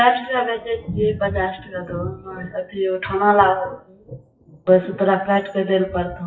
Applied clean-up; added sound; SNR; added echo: classical method WPE with log-MMSE.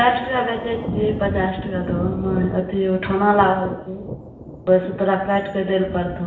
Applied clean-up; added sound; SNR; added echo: none; Thunder; 9 dB; reverberation time 0.8 s.